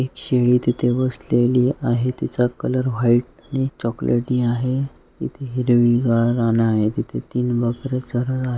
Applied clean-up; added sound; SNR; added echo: none; none; none; none.